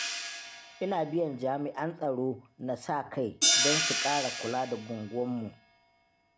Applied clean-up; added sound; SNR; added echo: none; Hi-hat; -1 dB; none.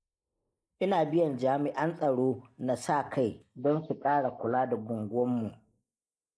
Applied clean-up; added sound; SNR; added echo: neural mask model Resemble Enhance denoiser.